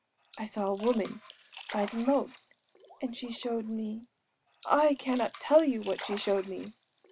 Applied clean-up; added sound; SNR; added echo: none; Splash, splatter; 17 dB; none.